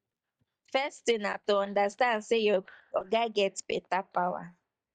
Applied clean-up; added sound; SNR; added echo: neural mask model DeepFilterNet 3.